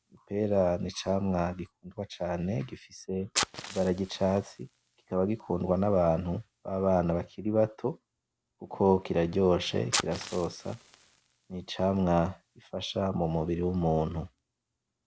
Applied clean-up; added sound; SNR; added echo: none; Fire; 14 dB; none.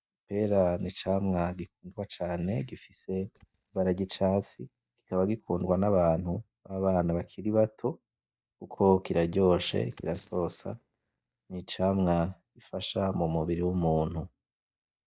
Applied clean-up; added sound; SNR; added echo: neural mask model DeepFilterNet 3.